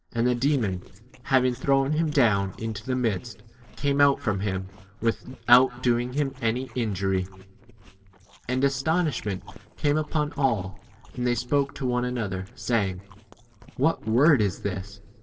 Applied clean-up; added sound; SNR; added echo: neural separator model SepFormer DNS4.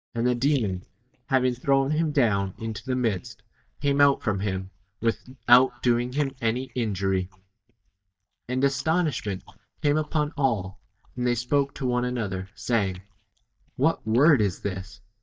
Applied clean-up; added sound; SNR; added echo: neural mask model DeepFilterNet 3.